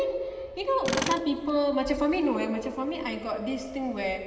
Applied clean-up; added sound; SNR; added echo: none; Tools; 10 dB; reverberation time 2.9 s.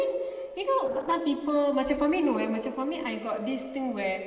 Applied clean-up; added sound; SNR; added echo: neural separator model SepFormer DNS4.